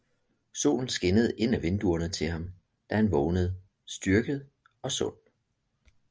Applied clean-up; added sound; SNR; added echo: none; none; none; none.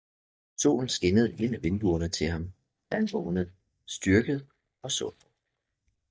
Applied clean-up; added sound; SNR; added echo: neural mask model DeepFilterNet 3.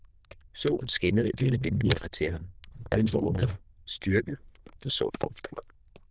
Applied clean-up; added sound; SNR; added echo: neural diffusion model UNIVERSE++.